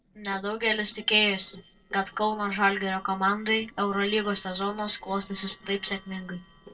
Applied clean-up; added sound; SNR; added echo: neural separator model SepFormer DNS4.